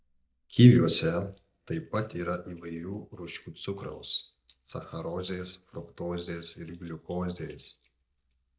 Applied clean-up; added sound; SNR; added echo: neural mask model DeepFilterNet 3.